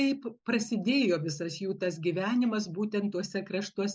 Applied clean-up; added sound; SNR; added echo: none; none; none; none.